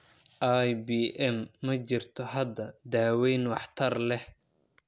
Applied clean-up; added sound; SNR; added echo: none; none; none; none.